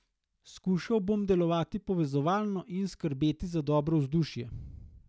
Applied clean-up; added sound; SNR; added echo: none; none; none; none.